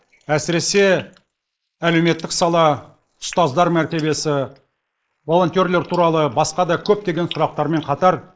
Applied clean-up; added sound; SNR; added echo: neural mask model Resemble Enhance denoiser.